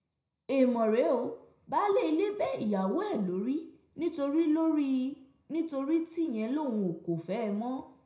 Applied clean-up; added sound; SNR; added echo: none; none; none; reverberation time 0.5 s.